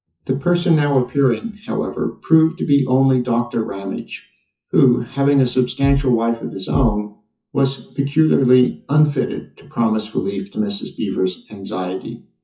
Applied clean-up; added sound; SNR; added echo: classical method WPE with log-MMSE.